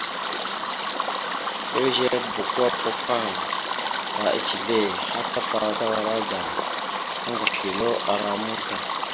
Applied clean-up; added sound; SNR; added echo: none; Stream; -3 dB; none.